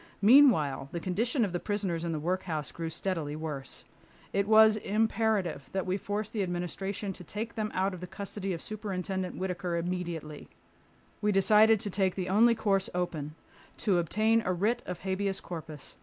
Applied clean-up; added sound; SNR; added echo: none; none; none; none.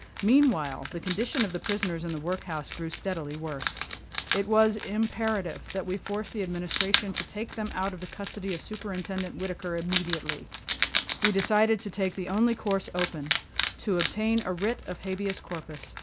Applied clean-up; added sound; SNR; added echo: none; Wild animals; 6 dB; none.